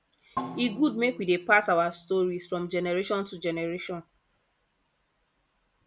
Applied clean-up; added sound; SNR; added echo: none; Percussion; 14 dB; none.